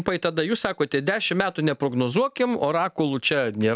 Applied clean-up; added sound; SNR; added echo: none; none; none; none.